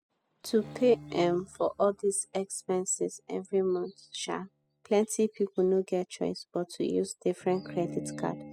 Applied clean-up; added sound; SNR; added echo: classical method spectral subtraction.